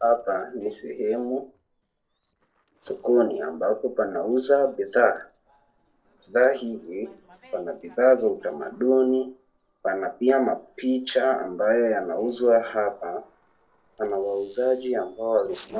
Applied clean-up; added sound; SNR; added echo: neural separator model SepFormer DNS4.